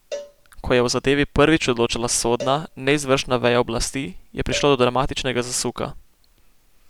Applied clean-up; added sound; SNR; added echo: none; Cowbell; 19 dB; none.